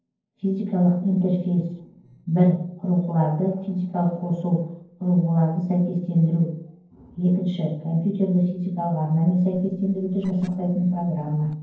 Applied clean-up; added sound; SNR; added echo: neural separator model SepFormer DNS4.